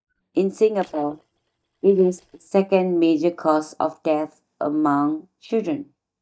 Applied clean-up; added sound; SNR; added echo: neural mask model DeepFilterNet 3.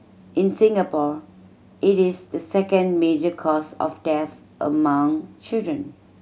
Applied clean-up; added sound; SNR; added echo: none; none; none; none.